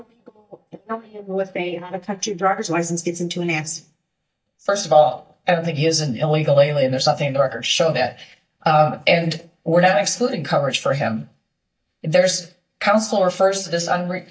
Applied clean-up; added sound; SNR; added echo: neural mask model DeepFilterNet 3.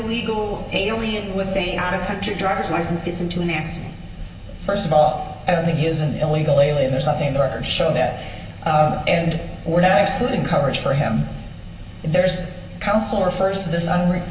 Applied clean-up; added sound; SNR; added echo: none; Microwave oven; 19 dB; reverberation time 0.2 s.